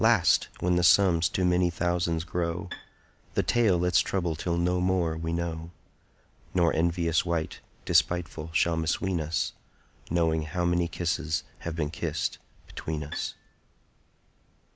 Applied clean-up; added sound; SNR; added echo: none; Bowed string instrument; 19 dB; none.